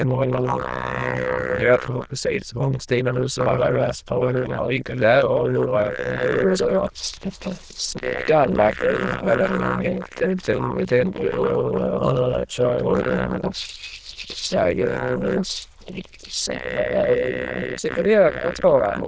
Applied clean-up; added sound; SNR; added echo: neural diffusion model UNIVERSE++.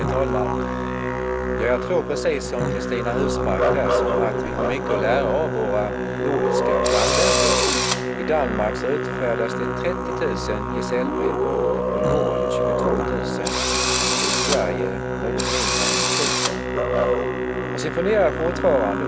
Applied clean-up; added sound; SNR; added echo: none; Engine / Drill + Musical instrument; -4 dB; none.